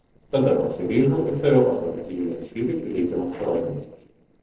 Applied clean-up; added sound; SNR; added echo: neural separator model SepFormer DNS4.